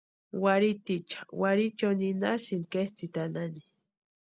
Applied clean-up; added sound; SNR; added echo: none; none; none; none.